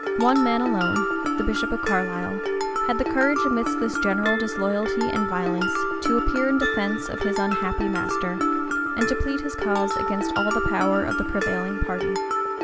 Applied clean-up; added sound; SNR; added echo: none; Mallet percussion; 0 dB; none.